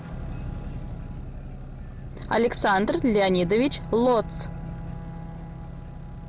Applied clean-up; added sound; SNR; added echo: none; Bowed string instrument; 16 dB; none.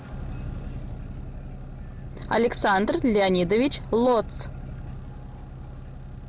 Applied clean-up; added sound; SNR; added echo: none; none; none; none.